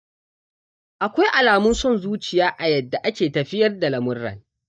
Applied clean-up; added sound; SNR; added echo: neural mask model DeepFilterNet 3.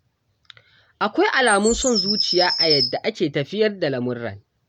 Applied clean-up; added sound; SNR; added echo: none; Bird vocalization, bird call, bird song; 3 dB; none.